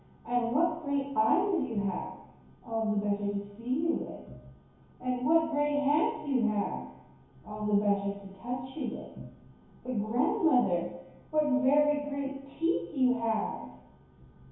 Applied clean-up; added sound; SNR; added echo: none; none; none; reverberation time 2.2 s.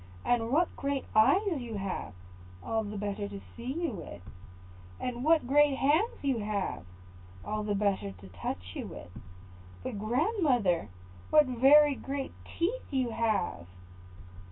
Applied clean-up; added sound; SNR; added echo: none; none; none; none.